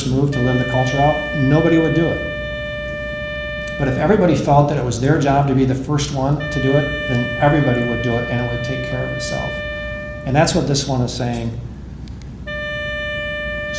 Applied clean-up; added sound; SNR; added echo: none; Wind instrument, woodwind instrument; 9 dB; none.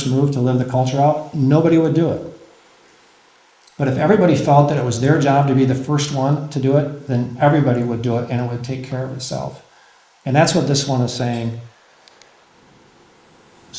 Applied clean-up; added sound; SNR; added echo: neural mask model Resemble Enhance denoiser.